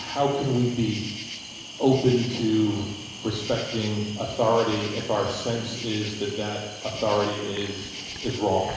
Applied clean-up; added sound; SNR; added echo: none; Cricket; 11 dB; reverberation time 1.0 s.